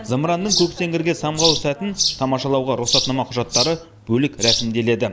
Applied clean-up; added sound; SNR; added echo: none; Bird vocalization, bird call, bird song; 3 dB; none.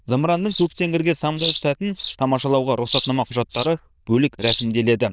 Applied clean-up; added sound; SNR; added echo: neural diffusion model UNIVERSE++.